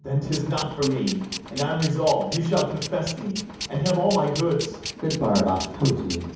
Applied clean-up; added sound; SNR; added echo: none; Tools; 11 dB; reverberation time 1.2 s.